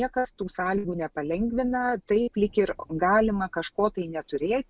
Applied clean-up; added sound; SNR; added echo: none; none; none; none.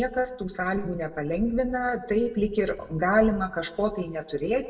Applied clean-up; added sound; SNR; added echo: none; none; none; reverberation time 1.0 s.